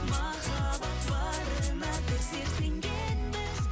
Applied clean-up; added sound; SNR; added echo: none; Rattle (instrument); 18 dB; none.